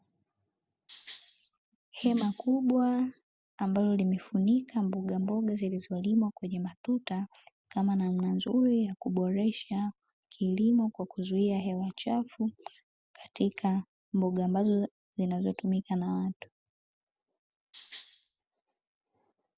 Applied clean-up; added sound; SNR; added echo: none; Rattle (instrument); 12 dB; none.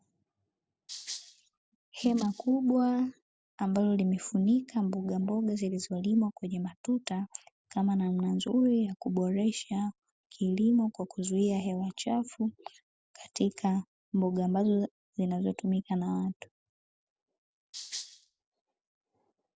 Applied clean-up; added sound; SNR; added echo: neural separator model SepFormer DNS4.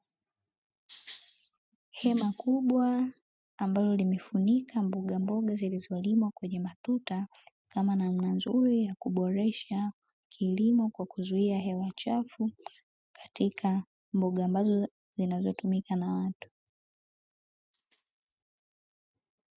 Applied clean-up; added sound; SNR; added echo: neural mask model RNNoise.